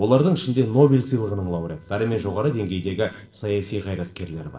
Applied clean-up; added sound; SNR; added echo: neural separator model SepFormer DNS4.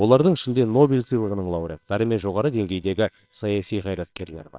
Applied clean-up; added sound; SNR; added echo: neural separator model SepFormer WHAMR!.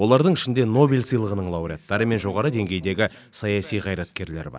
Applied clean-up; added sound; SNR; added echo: none; none; none; none.